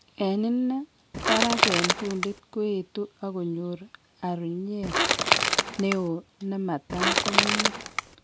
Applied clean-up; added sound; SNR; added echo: none; Crushing / Wood; -5 dB; none.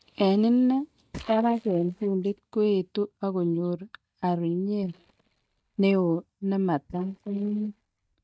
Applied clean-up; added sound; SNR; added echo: neural mask model DeepFilterNet 3.